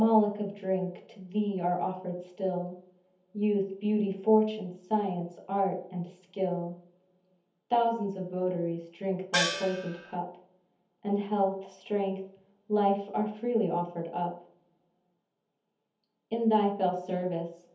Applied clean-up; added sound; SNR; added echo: none; Gong; 1 dB; reverberation time 0.7 s.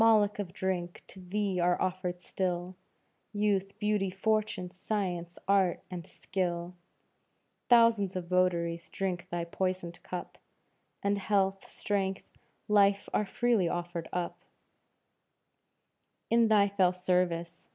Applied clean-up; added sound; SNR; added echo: none; none; none; none.